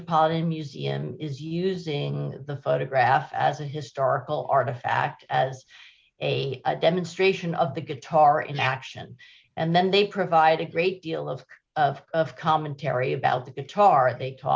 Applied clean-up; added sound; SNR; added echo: none; none; none; none.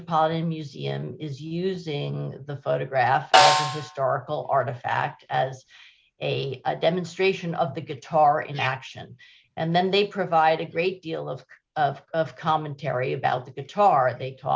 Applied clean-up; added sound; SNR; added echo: none; Snare drum; -1 dB; none.